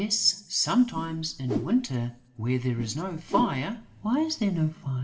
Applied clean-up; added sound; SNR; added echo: none; Whoosh, swoosh, swish; 9 dB; reverberation time 0.5 s.